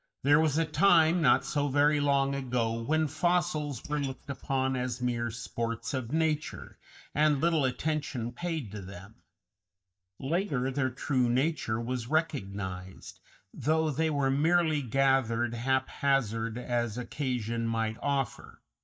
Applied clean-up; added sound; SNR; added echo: neural mask model DeepFilterNet 3.